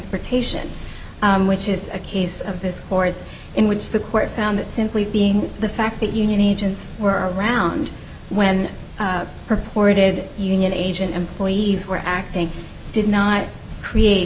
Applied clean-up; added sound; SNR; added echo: none; none; none; none.